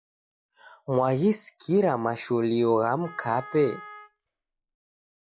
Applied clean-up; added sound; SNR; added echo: none; Wind instrument, woodwind instrument; 18 dB; none.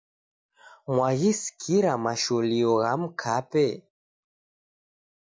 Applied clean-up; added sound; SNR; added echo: none; none; none; none.